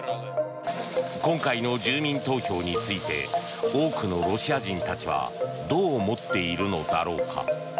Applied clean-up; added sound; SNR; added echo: none; none; none; none.